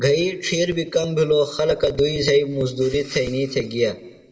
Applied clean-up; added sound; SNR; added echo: none; none; none; reverberation time 0.7 s.